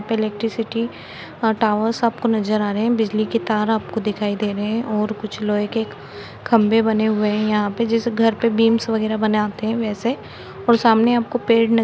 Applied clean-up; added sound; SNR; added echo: none; none; none; none.